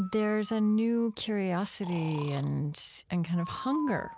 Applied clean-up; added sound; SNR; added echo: none; Breathing; 16 dB; none.